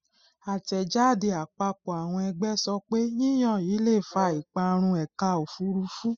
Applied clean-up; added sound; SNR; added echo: classical method spectral subtraction.